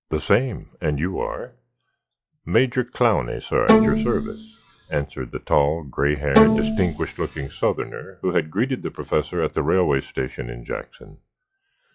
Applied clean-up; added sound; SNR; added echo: classical method log-MMSE.